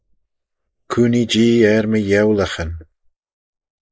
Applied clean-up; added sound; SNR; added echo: neural mask model Resemble Enhance denoiser.